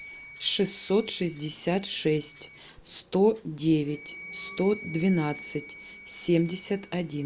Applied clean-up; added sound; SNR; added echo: none; Wind instrument, woodwind instrument; 20 dB; none.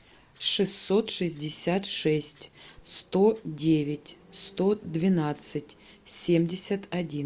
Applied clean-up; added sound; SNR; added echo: none; none; none; none.